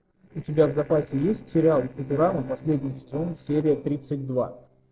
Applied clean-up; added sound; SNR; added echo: neural separator model SepFormer DNS4.